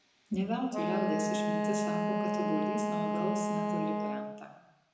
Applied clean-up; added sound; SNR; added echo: none; Wind instrument, woodwind instrument; -4 dB; reverberation time 0.9 s.